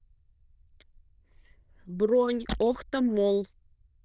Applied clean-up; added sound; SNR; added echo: neural diffusion model UNIVERSE++.